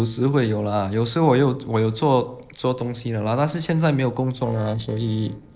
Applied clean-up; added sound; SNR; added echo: neural separator model SepFormer DNS4.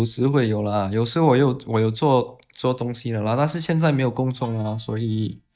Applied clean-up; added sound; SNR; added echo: neural mask model DeepFilterNet 3.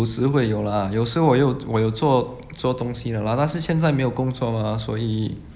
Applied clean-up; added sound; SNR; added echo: none; none; none; none.